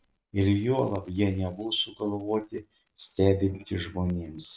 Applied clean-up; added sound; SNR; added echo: neural mask model RNNoise.